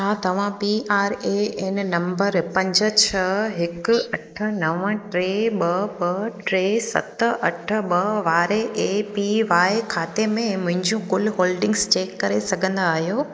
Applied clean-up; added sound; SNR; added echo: neural mask model Resemble Enhance denoiser.